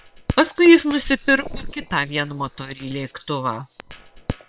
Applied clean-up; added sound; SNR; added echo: neural separator model SepFormer WHAM!.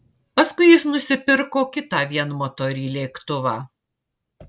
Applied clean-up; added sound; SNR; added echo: none; none; none; none.